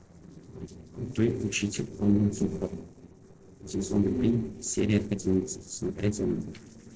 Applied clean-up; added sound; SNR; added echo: neural separator model SepFormer DNS4.